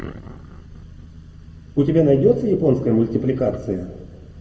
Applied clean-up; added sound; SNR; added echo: none; none; none; reverberation time 1.1 s.